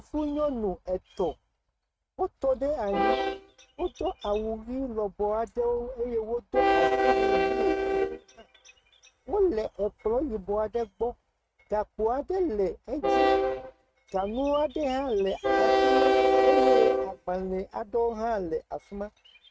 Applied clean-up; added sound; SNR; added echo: neural mask model RNNoise.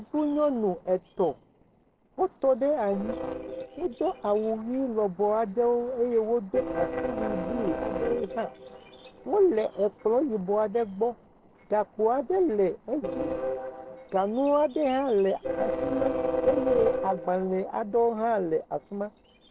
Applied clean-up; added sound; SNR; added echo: neural separator model SepFormer DNS4.